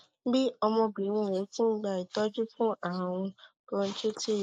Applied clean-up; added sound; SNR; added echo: neural mask model Resemble Enhance denoiser.